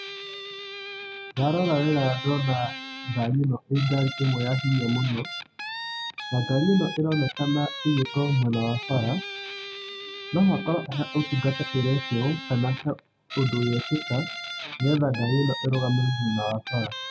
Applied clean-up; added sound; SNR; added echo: none; Guitar; 10 dB; none.